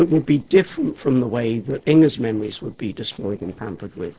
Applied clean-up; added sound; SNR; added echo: neural separator model SepFormer DNS4.